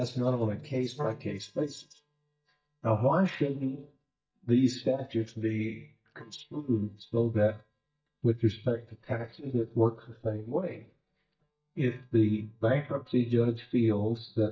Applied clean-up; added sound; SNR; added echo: neural mask model DeepFilterNet 3.